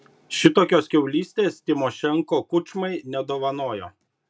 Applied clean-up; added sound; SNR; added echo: none; none; none; none.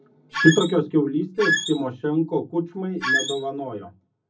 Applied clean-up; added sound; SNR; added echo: none; Squeak; 1 dB; reverberation time 0.4 s.